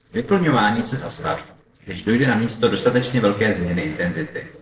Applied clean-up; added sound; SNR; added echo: neural separator model SepFormer DNS4.